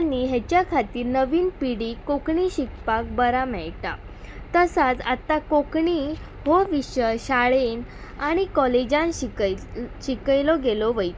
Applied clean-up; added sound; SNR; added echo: none; none; none; none.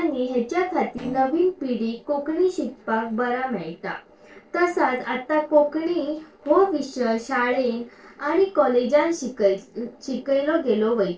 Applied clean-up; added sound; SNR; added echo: neural separator model SepFormer DNS4.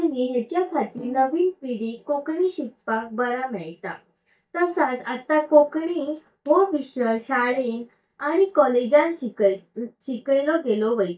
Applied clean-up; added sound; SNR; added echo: neural mask model DeepFilterNet 3.